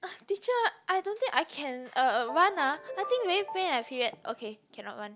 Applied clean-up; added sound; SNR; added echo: none; Ringtone; 13 dB; none.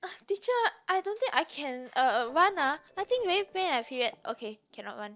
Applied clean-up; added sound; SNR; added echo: neural separator model SepFormer DNS4.